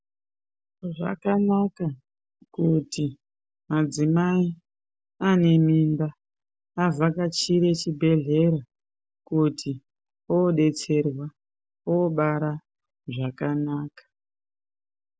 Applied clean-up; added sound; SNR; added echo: none; none; none; none.